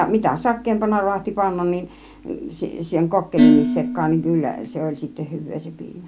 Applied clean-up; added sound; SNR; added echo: none; Dishes, pots, and pans; 4 dB; none.